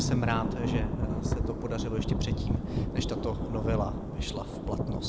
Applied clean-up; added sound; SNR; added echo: none; Thunder / Rain; -4 dB; none.